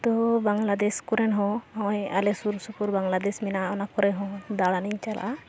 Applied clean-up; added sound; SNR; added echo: none; none; none; none.